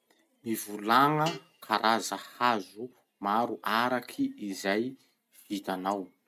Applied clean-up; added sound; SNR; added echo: none; Guitar; 20 dB; none.